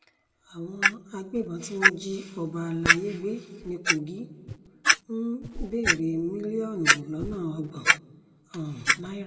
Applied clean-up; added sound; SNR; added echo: none; Clock; -4 dB; reverberation time 1.1 s.